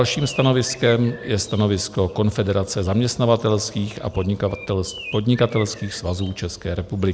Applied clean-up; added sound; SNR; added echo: none; Bird; 20 dB; none.